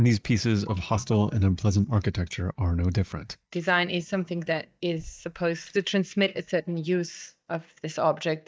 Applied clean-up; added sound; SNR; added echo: neural mask model DeepFilterNet 3.